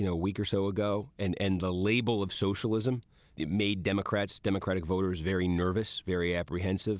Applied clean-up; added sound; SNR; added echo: none; none; none; none.